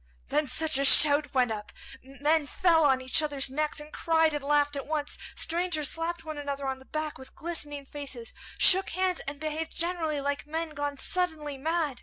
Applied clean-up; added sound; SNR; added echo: none; none; none; none.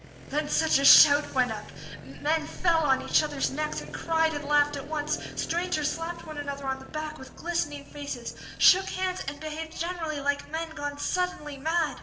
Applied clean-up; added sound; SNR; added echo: none; Motorcycle; 15 dB; reverberation time 1.9 s.